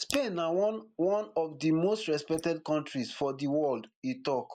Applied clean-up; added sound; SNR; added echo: neural mask model Resemble Enhance denoiser.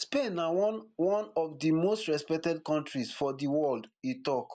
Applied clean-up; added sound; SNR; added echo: none; none; none; none.